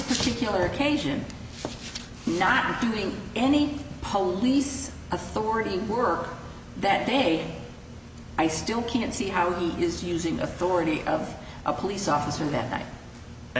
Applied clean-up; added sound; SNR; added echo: none; none; none; none.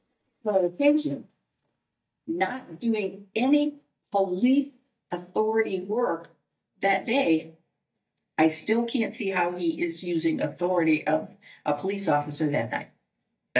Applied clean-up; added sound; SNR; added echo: neural mask model DeepFilterNet 3.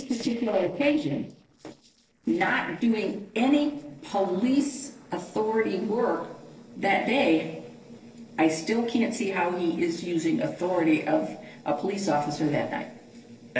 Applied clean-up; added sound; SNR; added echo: neural separator model SepFormer DNS4.